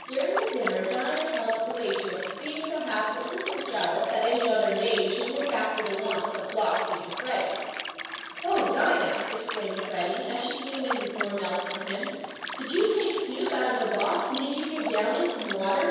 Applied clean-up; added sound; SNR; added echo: none; Liquid; 8 dB; reverberation time 1.2 s.